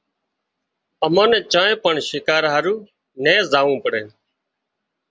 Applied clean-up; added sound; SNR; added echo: none; none; none; none.